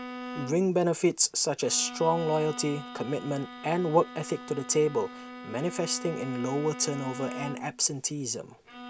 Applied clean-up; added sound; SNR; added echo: none; Bowed string instrument; 12 dB; none.